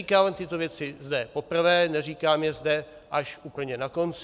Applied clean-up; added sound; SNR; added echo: none; none; none; none.